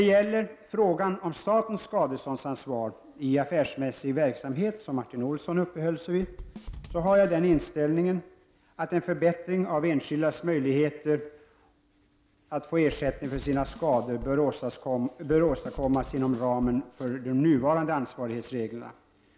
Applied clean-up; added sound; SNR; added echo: none; Drum / Drum kit; 15 dB; none.